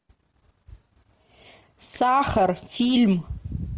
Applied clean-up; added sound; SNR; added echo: none; none; none; none.